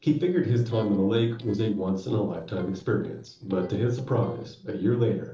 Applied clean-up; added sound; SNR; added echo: neural separator model SepFormer DNS4.